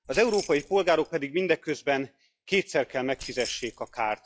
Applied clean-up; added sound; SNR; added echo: classical method log-MMSE.